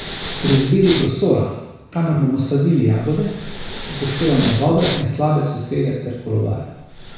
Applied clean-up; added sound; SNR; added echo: none; Respiratory sounds; 10 dB; reverberation time 1.1 s.